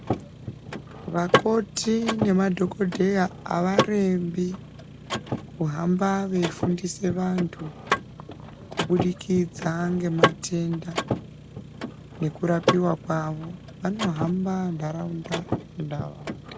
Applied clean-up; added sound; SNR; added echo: none; Mechanisms / Car; 4 dB; none.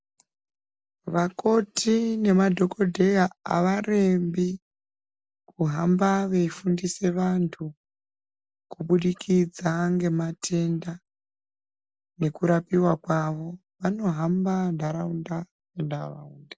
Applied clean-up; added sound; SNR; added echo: none; none; none; none.